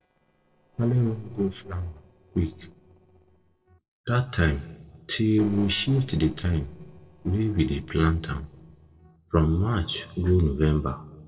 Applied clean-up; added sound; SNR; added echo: neural separator model SepFormer DNS4.